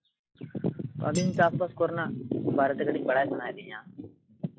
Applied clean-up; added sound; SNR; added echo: classical method log-MMSE.